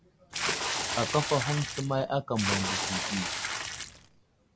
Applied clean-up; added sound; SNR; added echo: none; Water / Splash, splatter; 0 dB; none.